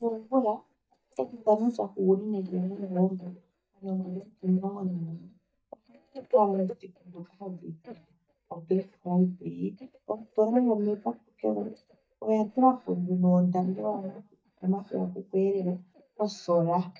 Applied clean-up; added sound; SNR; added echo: neural mask model DeepFilterNet 3.